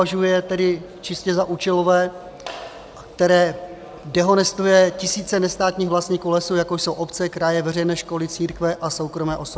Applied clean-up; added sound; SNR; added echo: none; none; none; none.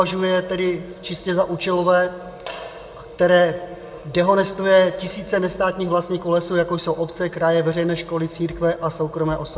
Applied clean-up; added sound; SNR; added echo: none; none; none; reverberation time 1.3 s.